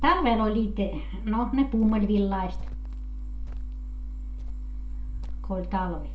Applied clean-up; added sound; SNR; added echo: none; Cricket; 12 dB; reverberation time 0.2 s.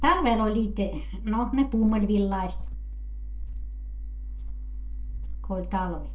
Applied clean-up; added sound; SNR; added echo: neural separator model SepFormer DNS4.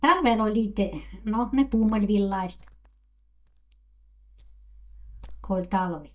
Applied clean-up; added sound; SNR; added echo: neural mask model DeepFilterNet 3.